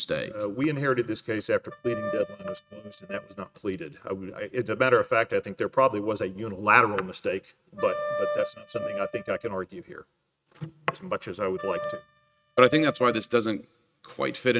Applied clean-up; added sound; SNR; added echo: neural mask model RNNoise.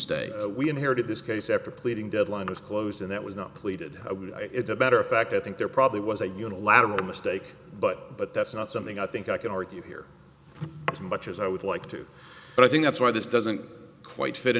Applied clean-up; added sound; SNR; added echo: none; none; none; none.